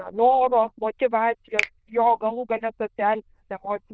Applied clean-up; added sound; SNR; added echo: neural diffusion model UNIVERSE++.